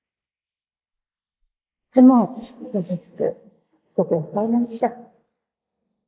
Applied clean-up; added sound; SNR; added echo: neural mask model Resemble Enhance denoiser.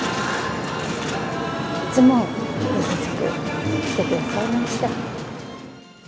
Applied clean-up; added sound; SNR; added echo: none; none; none; none.